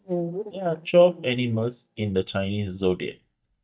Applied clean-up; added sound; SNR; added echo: neural mask model DeepFilterNet 3.